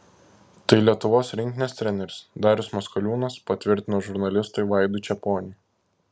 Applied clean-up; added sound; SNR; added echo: none; none; none; none.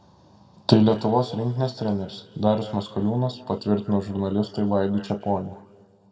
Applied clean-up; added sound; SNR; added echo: none; none; none; reverberation time 1.7 s.